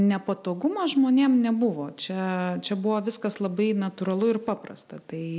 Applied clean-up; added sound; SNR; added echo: none; none; none; none.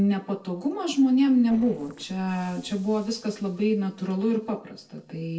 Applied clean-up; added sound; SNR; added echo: neural separator model SepFormer DNS4.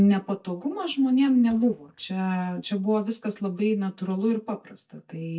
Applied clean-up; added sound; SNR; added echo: neural mask model DeepFilterNet 3.